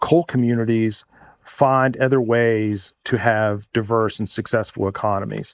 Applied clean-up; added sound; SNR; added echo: neural mask model Resemble Enhance denoiser.